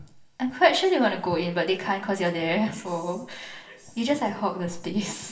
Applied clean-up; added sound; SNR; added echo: none; none; none; reverberation time 0.9 s.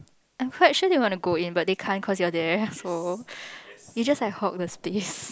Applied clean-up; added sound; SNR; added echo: none; none; none; none.